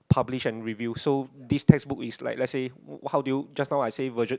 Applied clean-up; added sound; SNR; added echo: none; none; none; none.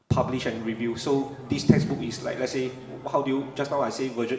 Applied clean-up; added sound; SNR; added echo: none; Race car, auto racing / Engine starting; 17 dB; reverberation time 1.1 s.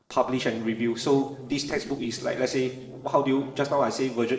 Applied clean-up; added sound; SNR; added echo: neural separator model SepFormer DNS4.